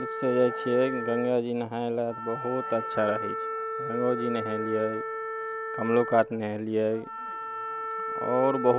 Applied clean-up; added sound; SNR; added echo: none; Wind instrument, woodwind instrument; 6 dB; none.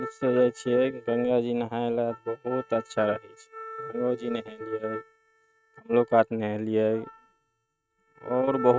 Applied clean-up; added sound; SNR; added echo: neural mask model RNNoise.